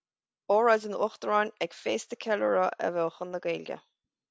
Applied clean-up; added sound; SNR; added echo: none; none; none; none.